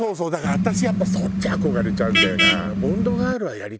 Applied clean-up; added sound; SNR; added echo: none; Vehicle horn, car horn, honking; -5 dB; none.